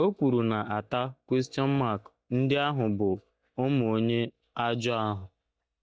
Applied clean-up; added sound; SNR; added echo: neural mask model DeepFilterNet 3.